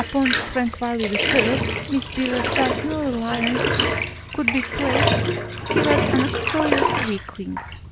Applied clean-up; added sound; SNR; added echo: none; Bathtub (filling or washing); -2 dB; none.